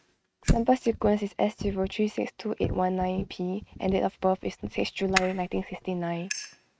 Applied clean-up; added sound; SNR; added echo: neural mask model RNNoise.